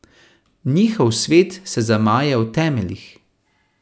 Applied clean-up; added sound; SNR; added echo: none; none; none; none.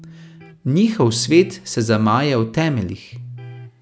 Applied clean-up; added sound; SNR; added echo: none; Electric guitar; 18 dB; none.